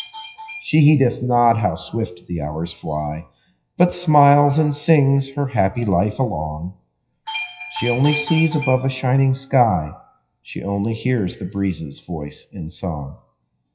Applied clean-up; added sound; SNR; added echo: classical method WPE with log-MMSE.